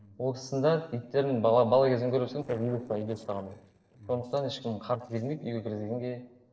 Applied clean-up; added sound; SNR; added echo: neural separator model SepFormer DNS4.